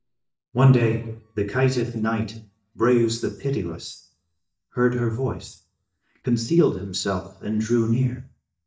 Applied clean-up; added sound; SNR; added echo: neural mask model DeepFilterNet 3.